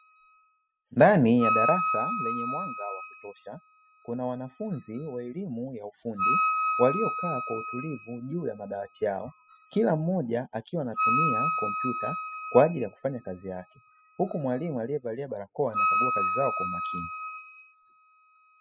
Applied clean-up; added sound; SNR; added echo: classical method spectral subtraction.